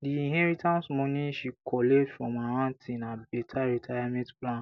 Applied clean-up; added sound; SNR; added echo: none; none; none; none.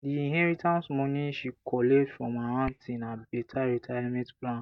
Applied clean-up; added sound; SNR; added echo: neural mask model DeepFilterNet 3.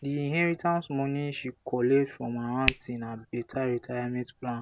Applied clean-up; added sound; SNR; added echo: none; Hands; 10 dB; none.